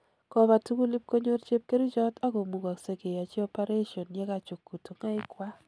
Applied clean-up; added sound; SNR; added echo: none; none; none; none.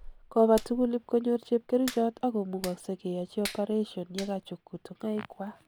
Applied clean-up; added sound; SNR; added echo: none; Hands; 17 dB; none.